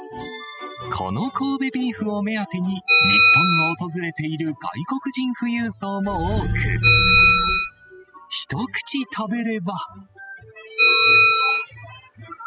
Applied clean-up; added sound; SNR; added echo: classical method spectral subtraction.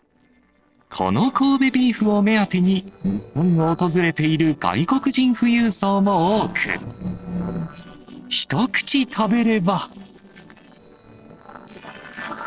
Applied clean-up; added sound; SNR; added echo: neural separator model SepFormer DNS4.